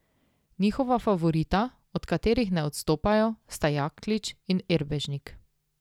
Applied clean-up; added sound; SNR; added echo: none; none; none; none.